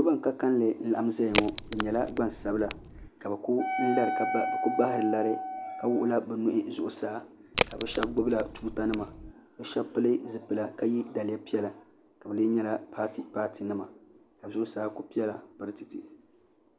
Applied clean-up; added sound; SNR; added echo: none; Crack + Wind instrument, woodwind instrument; 3 dB; none.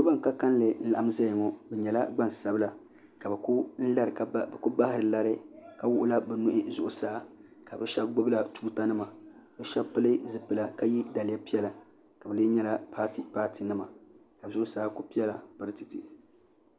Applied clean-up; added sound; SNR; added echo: none; none; none; none.